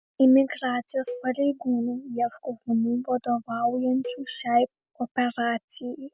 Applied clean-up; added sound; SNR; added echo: none; Cowbell; 18 dB; none.